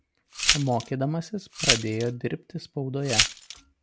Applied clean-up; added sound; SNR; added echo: none; Glass; -2 dB; none.